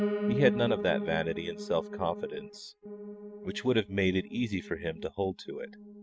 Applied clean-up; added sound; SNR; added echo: neural mask model RNNoise.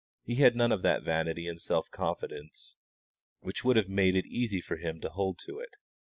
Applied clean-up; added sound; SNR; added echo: none; none; none; none.